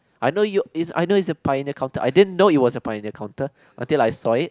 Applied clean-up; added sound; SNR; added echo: none; none; none; none.